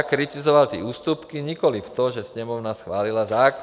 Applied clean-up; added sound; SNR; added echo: none; none; none; none.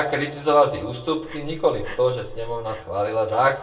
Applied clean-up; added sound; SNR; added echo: none; Breathing; 13 dB; reverberation time 0.3 s.